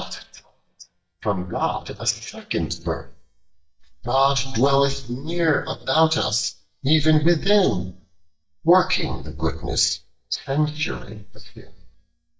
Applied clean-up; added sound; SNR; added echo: neural mask model DeepFilterNet 3.